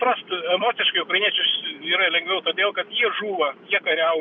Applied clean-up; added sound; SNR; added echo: none; none; none; none.